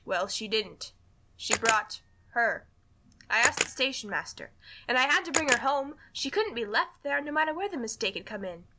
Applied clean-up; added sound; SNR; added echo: none; Camera; 4 dB; none.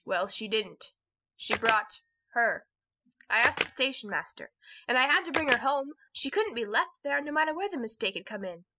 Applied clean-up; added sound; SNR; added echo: classical method spectral subtraction.